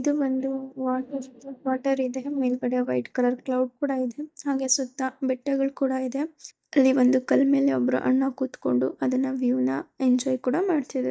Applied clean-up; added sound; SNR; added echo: neural mask model DeepFilterNet 3.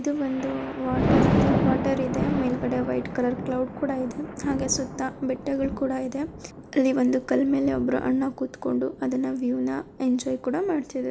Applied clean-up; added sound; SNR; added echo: none; Thunder; 3 dB; none.